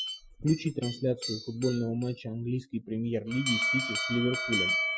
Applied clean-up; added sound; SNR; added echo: classical method Wiener filter.